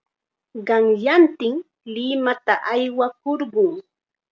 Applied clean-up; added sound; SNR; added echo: none; none; none; none.